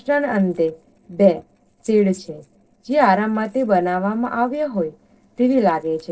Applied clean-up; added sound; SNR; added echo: neural separator model SepFormer DNS4.